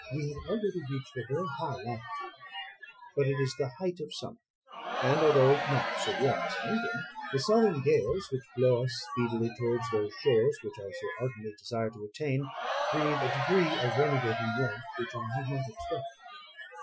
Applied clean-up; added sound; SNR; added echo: classical method Wiener filter.